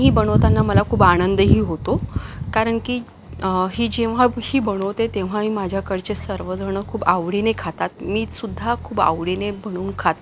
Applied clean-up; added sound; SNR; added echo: none; Bass guitar; 16 dB; none.